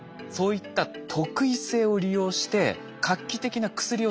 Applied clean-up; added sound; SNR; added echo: none; none; none; none.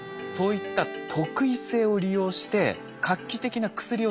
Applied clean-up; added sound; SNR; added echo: none; Bowed string instrument; 15 dB; none.